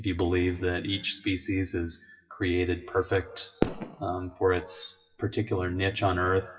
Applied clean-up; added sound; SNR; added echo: classical method WPE with log-MMSE.